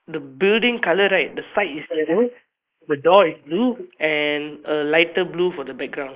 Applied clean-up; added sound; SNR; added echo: neural mask model Resemble Enhance denoiser.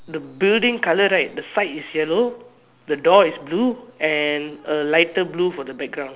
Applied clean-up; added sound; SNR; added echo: none; none; none; none.